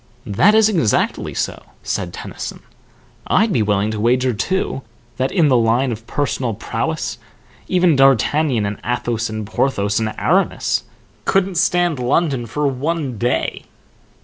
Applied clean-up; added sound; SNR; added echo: none; none; none; none.